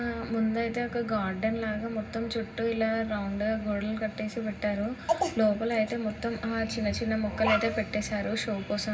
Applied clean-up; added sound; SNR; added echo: none; none; none; reverberation time 0.4 s.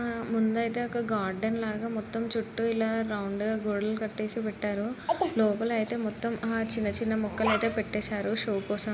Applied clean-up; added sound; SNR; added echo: none; none; none; none.